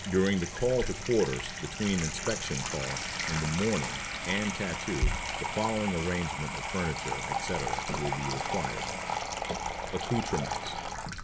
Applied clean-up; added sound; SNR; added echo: none; Sink (filling or washing) / Water tap, faucet; 2 dB; none.